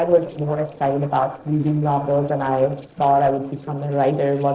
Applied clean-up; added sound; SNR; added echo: neural separator model SepFormer DNS4.